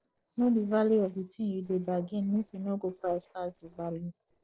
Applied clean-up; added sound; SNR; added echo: neural separator model SepFormer DNS4.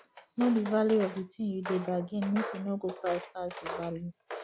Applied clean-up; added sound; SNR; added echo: none; Walk, footsteps; 11 dB; none.